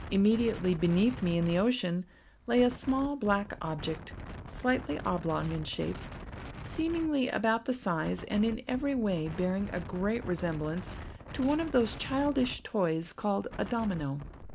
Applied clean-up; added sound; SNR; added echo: none; Wind; 13 dB; none.